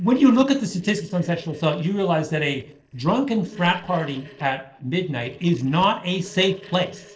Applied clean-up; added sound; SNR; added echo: neural separator model SepFormer DNS4.